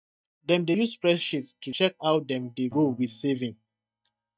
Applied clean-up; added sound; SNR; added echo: neural mask model DeepFilterNet 3.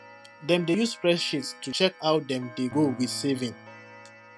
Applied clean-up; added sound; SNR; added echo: none; Clock + Piano; 18 dB; none.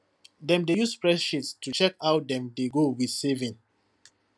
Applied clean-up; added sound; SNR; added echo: none; none; none; none.